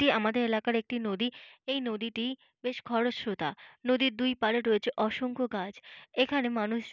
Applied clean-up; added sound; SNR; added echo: none; none; none; none.